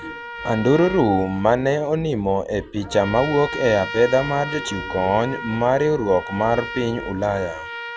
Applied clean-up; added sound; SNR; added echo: none; Trumpet; 12 dB; none.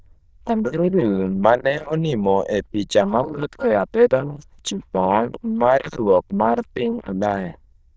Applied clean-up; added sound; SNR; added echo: neural diffusion model UNIVERSE++.